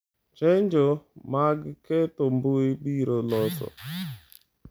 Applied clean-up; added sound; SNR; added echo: none; none; none; none.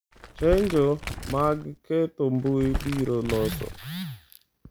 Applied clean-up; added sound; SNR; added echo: none; Crumpling, crinkling; 8 dB; none.